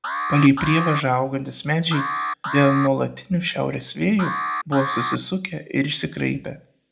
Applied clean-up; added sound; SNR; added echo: none; Alarm; 6 dB; reverberation time 0.2 s.